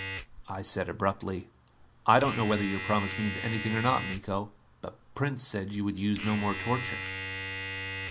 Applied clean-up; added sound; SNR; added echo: none; Domestic sounds, home sounds; 8 dB; none.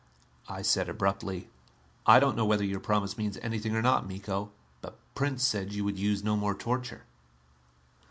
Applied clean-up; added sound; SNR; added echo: none; none; none; none.